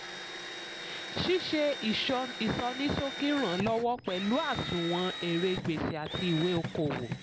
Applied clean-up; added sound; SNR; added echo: none; Drill; 8 dB; none.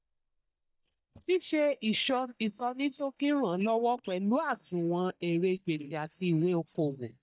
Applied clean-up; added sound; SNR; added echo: neural mask model DeepFilterNet 3.